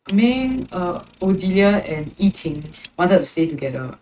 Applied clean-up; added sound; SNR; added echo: neural mask model RNNoise.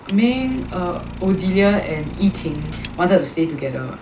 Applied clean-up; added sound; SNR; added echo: none; Idling; 12 dB; none.